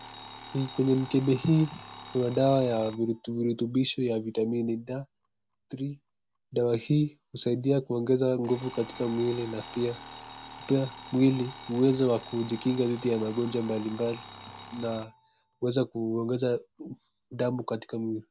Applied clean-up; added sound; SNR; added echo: none; Alarm; 16 dB; none.